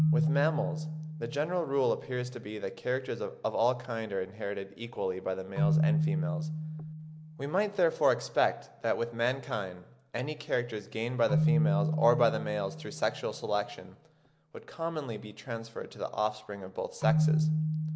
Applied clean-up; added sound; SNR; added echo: none; Keyboard (musical); 1 dB; none.